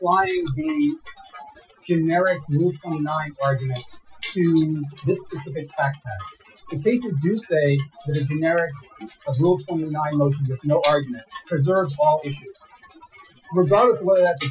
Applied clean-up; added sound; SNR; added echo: classical method Wiener filter.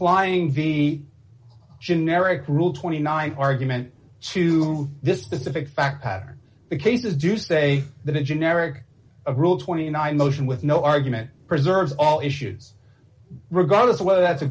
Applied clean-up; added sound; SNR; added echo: none; none; none; none.